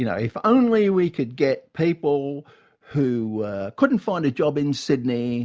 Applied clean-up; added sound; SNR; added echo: none; none; none; none.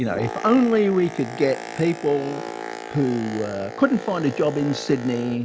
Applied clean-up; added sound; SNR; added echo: none; Boat, Water vehicle; 11 dB; none.